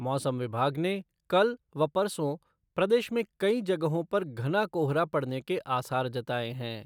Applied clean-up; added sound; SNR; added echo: none; none; none; none.